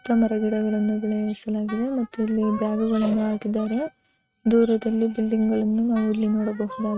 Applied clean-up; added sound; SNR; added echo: neural mask model RNNoise.